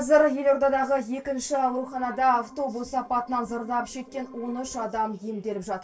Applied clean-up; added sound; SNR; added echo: neural separator model SepFormer DNS4.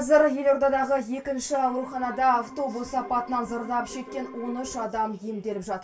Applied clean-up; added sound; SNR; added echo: none; Organ; 18 dB; reverberation time 0.2 s.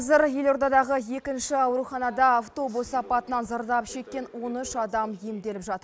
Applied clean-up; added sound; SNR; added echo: none; none; none; none.